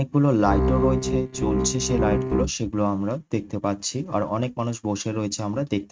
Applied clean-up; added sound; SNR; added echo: neural mask model RNNoise.